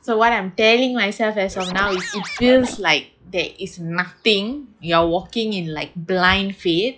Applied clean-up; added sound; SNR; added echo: classical method log-MMSE.